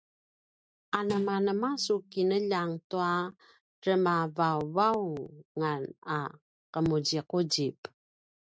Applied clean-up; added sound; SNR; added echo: neural mask model RNNoise.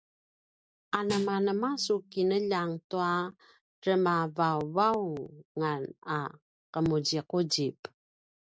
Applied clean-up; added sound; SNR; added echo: none; Snare drum; 13 dB; none.